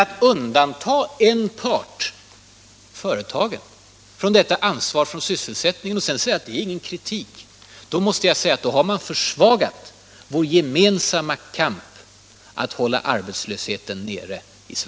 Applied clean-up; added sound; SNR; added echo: none; none; none; none.